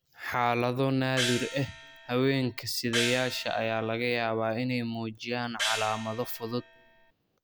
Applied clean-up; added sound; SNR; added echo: none; Gong; 7 dB; none.